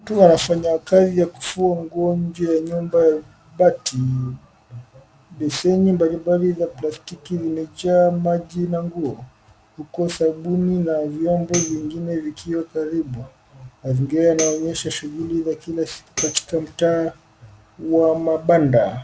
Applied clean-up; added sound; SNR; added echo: none; Tambourine; 12 dB; none.